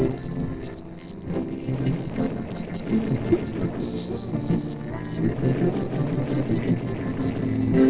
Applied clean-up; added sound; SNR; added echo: neural separator model SepFormer DNS4.